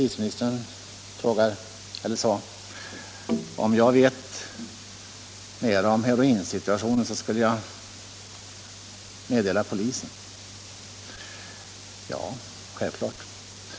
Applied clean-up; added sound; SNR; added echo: none; none; none; none.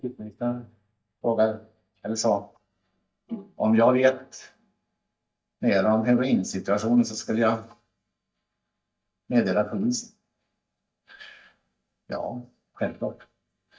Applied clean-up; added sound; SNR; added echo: neural mask model DeepFilterNet 3.